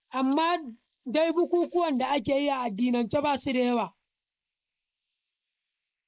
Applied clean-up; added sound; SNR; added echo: neural mask model Resemble Enhance denoiser.